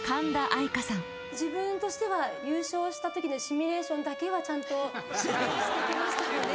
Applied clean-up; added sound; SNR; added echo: none; Bowed string instrument; 10 dB; none.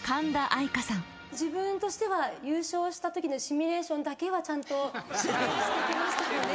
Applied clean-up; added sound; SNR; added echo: none; none; none; none.